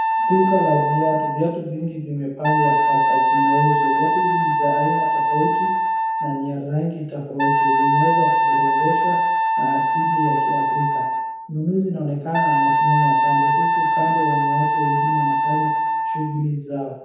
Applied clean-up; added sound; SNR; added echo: none; Wind instrument, woodwind instrument; -5 dB; reverberation time 1.0 s.